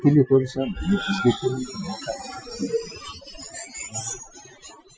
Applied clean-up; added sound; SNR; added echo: classical method Wiener filter.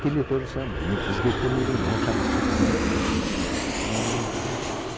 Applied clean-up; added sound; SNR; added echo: none; Aircraft; -3 dB; none.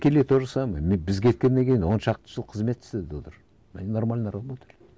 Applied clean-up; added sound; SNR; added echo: none; none; none; none.